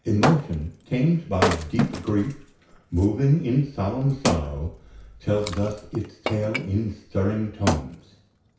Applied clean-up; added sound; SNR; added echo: none; Wood; 6 dB; reverberation time 0.6 s.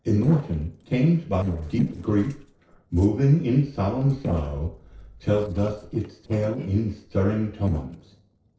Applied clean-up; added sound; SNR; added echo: neural separator model SepFormer DNS4.